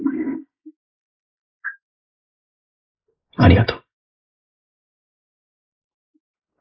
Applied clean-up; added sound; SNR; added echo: neural mask model Resemble Enhance denoiser.